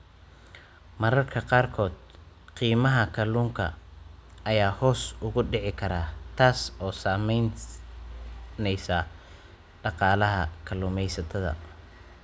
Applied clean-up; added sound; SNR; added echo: none; none; none; none.